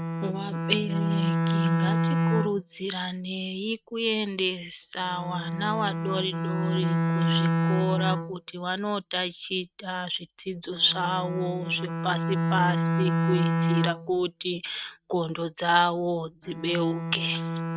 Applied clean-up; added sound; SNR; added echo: neural mask model RNNoise.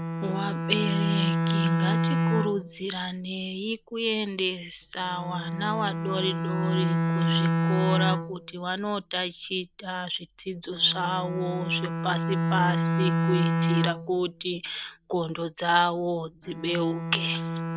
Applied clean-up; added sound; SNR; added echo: none; Bowed string instrument; -1 dB; none.